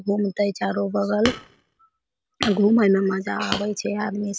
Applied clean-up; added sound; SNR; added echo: none; Hammer; 11 dB; none.